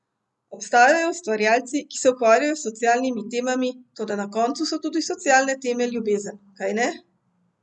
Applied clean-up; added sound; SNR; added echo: none; none; none; none.